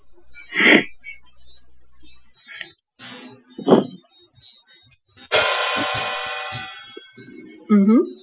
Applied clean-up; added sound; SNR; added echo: classical method Wiener filter.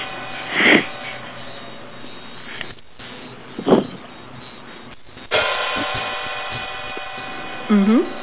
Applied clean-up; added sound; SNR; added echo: none; Hi-hat; 7 dB; none.